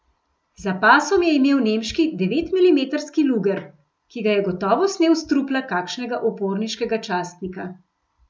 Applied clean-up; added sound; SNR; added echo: none; none; none; none.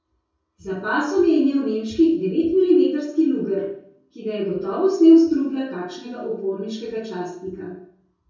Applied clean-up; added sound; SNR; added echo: none; none; none; reverberation time 0.6 s.